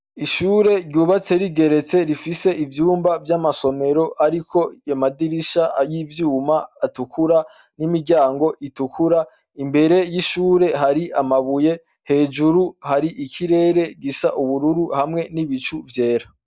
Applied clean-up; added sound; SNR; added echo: none; none; none; none.